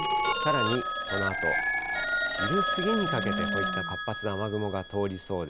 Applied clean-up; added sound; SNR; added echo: none; Telephone; -2 dB; none.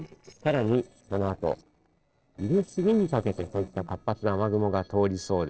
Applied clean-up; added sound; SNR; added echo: neural separator model SepFormer DNS4.